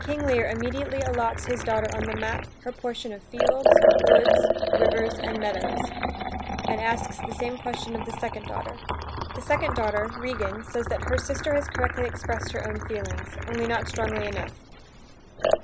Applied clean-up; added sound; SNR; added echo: none; Liquid; -3 dB; none.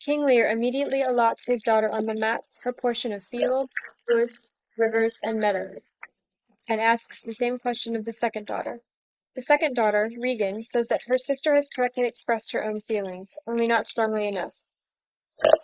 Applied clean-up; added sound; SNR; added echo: neural mask model Resemble Enhance denoiser.